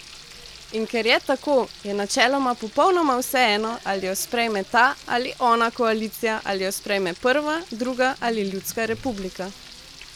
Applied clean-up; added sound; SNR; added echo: none; Frying (food) + Bass guitar; 19 dB; none.